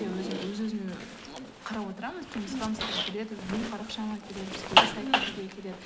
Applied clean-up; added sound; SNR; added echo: none; Zipper (clothing); -3 dB; none.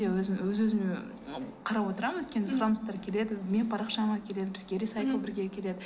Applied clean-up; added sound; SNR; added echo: none; none; none; none.